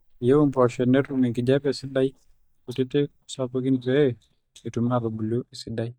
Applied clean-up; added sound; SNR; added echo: neural mask model DeepFilterNet 3.